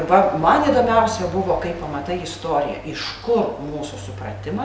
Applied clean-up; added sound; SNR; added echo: none; Car passing by; 16 dB; none.